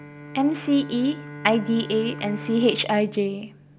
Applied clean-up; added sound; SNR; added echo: none; Bowed string instrument; 14 dB; none.